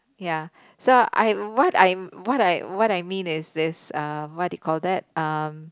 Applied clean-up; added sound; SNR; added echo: none; none; none; none.